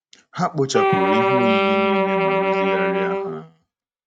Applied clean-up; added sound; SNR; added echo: neural mask model RNNoise.